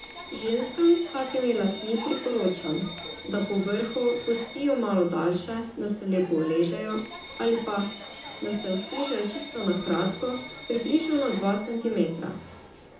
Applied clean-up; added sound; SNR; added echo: none; Bell; 9 dB; reverberation time 0.6 s.